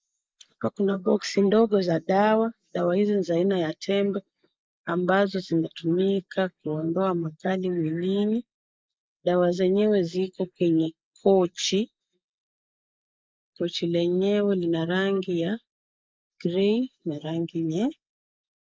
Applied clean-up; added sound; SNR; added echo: neural mask model Resemble Enhance denoiser.